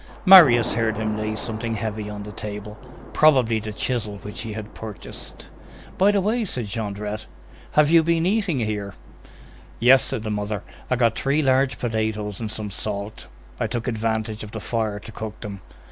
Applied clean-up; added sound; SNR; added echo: none; Thunder / Rain; 17 dB; none.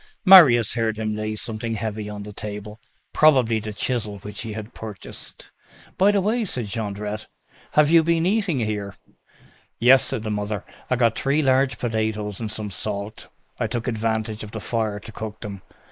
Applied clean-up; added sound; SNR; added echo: neural mask model Resemble Enhance denoiser.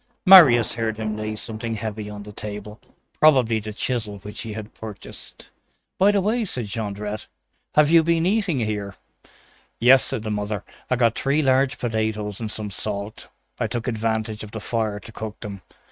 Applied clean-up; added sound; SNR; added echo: neural mask model RNNoise.